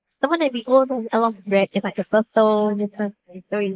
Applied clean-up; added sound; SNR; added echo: neural mask model Resemble Enhance denoiser.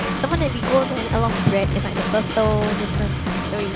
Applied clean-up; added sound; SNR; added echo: none; Drum / Drum kit; 0 dB; none.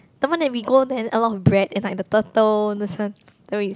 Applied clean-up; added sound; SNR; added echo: none; none; none; none.